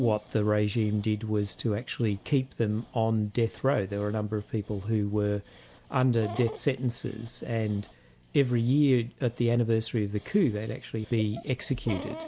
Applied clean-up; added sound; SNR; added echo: none; Dog; 20 dB; none.